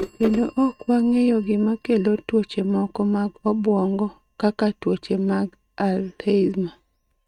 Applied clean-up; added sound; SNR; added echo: neural mask model RNNoise.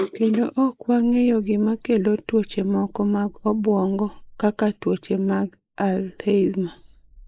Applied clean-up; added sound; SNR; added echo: neural mask model Resemble Enhance denoiser.